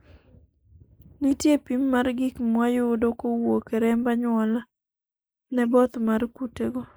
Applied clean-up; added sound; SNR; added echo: neural mask model Resemble Enhance denoiser.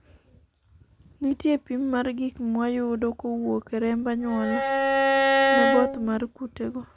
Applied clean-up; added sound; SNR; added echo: none; Bowed string instrument; -5 dB; none.